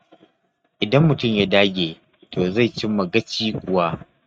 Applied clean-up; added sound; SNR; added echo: neural mask model RNNoise.